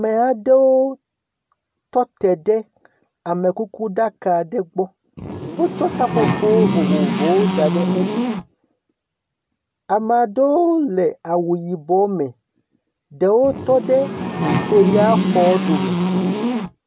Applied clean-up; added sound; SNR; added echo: none; Buzz; 1 dB; none.